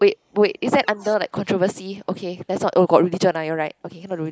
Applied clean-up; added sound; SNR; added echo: neural mask model Resemble Enhance denoiser.